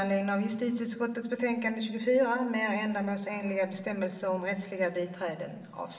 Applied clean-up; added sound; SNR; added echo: none; none; none; reverberation time 1.1 s.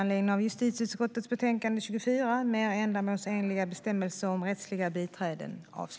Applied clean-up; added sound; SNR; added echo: none; none; none; none.